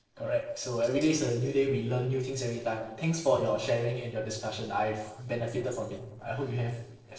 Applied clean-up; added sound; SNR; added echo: neural separator model SepFormer DNS4.